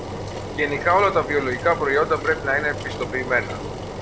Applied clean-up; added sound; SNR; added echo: none; Engine; 8 dB; none.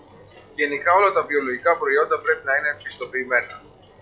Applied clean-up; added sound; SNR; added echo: classical method log-MMSE.